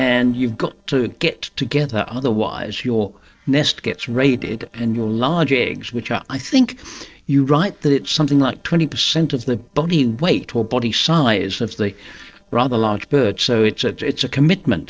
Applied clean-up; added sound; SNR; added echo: neural separator model SepFormer DNS4.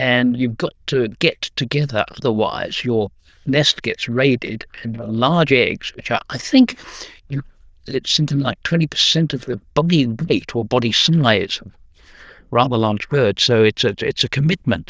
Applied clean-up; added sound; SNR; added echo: neural diffusion model UNIVERSE++.